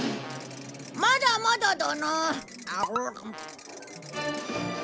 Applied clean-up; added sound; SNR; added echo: none; Ratchet, pawl / Percussion + Brass instrument; 17 dB; none.